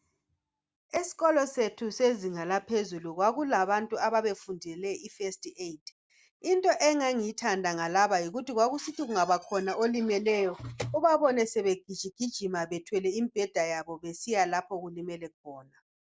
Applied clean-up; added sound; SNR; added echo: none; none; none; none.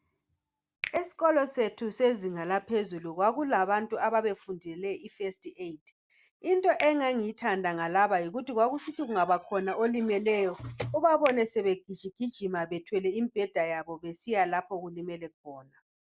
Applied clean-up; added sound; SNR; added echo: none; Finger snapping; 18 dB; none.